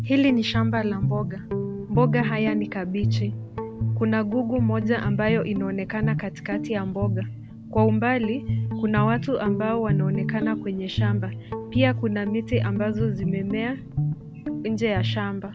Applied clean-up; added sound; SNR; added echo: none; Guitar; 1 dB; none.